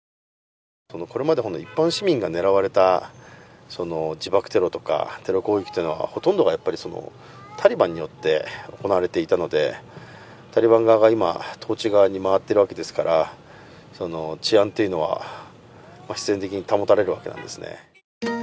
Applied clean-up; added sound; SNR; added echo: none; none; none; none.